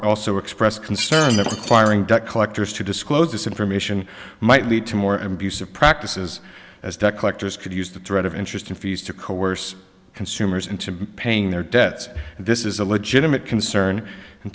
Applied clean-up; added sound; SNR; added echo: none; Shatter; 8 dB; none.